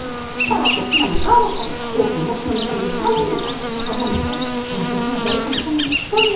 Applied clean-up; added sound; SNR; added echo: none; Insect; 1 dB; reverberation time 0.6 s.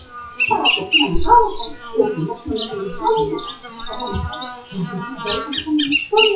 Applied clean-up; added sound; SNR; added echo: classical method WPE with log-MMSE.